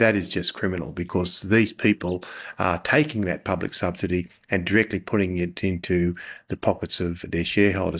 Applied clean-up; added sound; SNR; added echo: neural mask model DeepFilterNet 3.